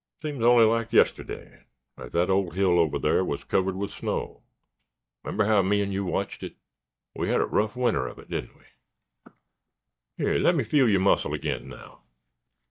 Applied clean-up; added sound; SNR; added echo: neural mask model DeepFilterNet 3.